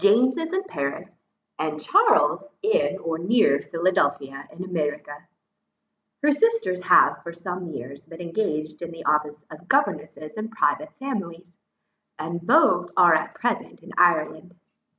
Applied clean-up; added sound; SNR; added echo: none; none; none; none.